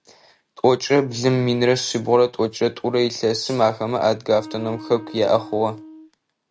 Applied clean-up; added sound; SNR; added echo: none; Wind instrument, woodwind instrument; 17 dB; none.